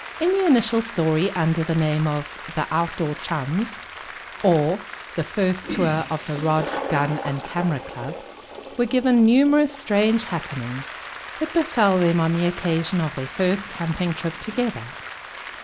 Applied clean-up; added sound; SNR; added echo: none; Applause + Toilet flush; 12 dB; none.